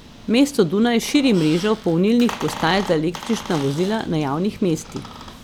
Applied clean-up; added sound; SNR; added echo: none; Squeak; 15 dB; none.